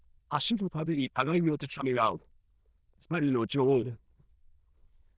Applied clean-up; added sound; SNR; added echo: neural diffusion model UNIVERSE++.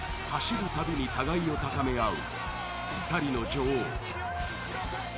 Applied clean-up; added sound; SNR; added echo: none; none; none; none.